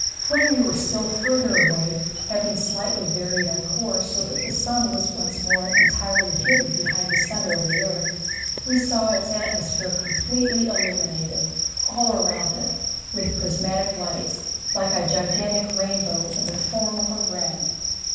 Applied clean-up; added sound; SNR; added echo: none; Cricket; -1 dB; reverberation time 1.2 s.